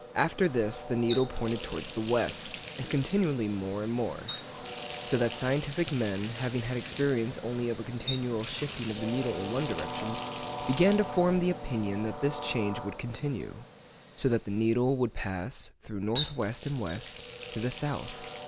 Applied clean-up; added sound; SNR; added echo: none; Water tap, faucet + Train; 8 dB; none.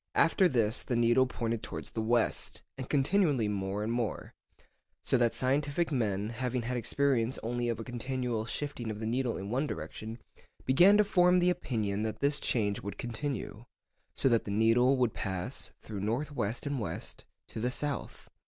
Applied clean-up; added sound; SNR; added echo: none; none; none; none.